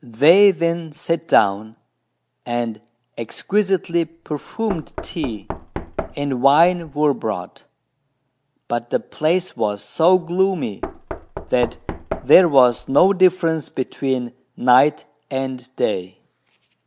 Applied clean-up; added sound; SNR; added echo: none; Knock; 13 dB; none.